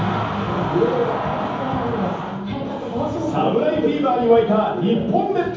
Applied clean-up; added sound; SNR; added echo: none; none; none; reverberation time 0.9 s.